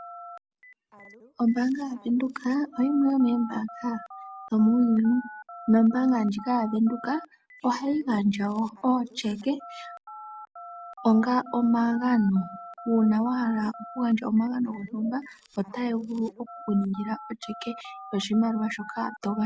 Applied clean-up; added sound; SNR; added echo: none; Telephone; 18 dB; none.